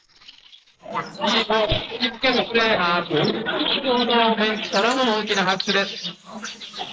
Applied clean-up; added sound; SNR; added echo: neural mask model Resemble Enhance denoiser.